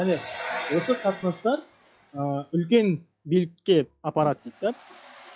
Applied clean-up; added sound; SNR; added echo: classical method log-MMSE.